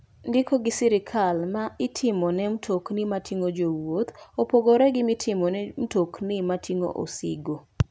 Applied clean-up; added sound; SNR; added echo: none; none; none; none.